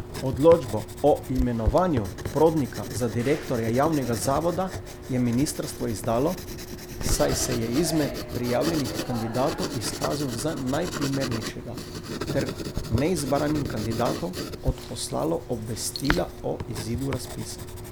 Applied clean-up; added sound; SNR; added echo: none; Writing; 6 dB; none.